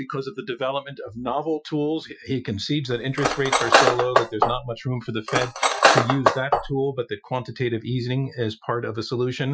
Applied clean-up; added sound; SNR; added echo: classical method Wiener filter.